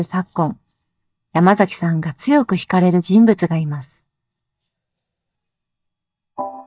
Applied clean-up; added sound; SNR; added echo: neural mask model DeepFilterNet 3.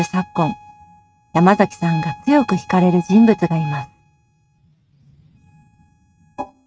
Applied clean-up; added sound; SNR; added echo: neural mask model RNNoise.